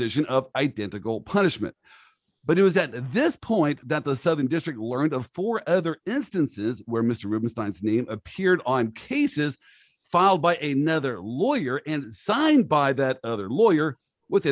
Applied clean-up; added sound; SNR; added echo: none; none; none; none.